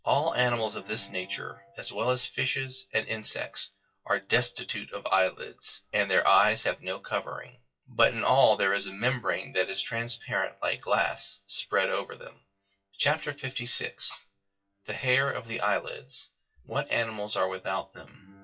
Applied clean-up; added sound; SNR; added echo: classical method WPE with log-MMSE.